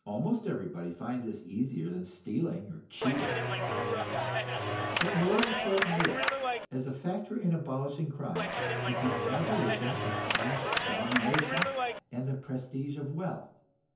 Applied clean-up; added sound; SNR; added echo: none; Clapping; -2 dB; reverberation time 0.5 s.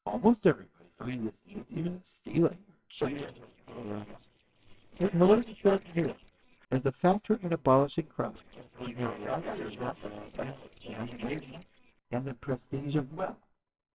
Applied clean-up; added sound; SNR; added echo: neural separator model SepFormer WHAMR!.